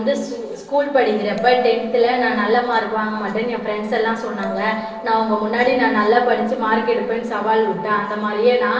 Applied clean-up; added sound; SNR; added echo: neural separator model SepFormer DNS4.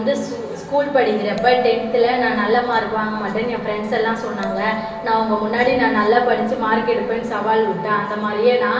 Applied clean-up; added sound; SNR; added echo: none; Bell; 15 dB; reverberation time 0.3 s.